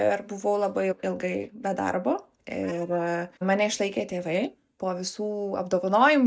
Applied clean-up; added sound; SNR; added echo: neural mask model DeepFilterNet 3.